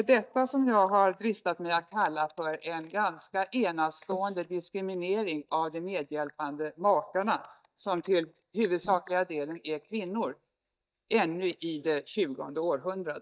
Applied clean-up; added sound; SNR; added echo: neural mask model DeepFilterNet 3.